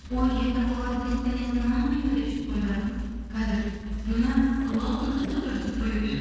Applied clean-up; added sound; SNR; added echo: neural separator model SepFormer DNS4.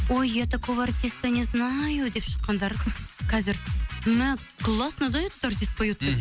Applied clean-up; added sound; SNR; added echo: none; none; none; none.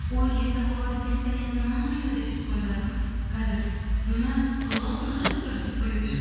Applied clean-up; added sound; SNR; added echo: none; Packing tape, duct tape; 7 dB; reverberation time 2.1 s.